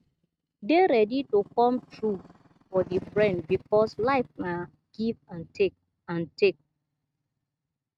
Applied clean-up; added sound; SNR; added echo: neural mask model RNNoise.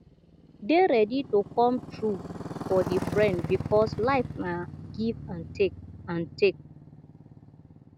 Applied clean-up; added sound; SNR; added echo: none; Motorcycle; 10 dB; none.